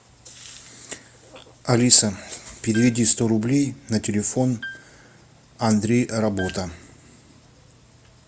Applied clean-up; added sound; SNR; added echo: none; Piano; 20 dB; none.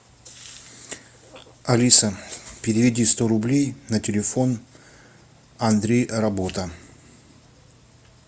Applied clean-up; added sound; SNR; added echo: none; none; none; none.